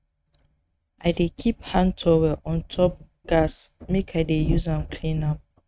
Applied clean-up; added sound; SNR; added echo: neural mask model RNNoise.